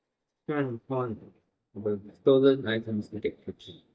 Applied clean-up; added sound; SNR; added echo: neural mask model DeepFilterNet 3.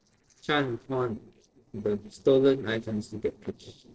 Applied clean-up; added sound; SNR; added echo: neural separator model SepFormer DNS4.